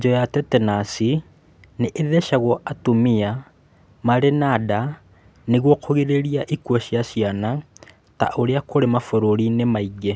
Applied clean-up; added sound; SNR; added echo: none; none; none; none.